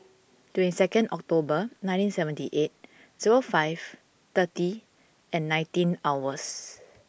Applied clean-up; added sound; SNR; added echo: none; none; none; none.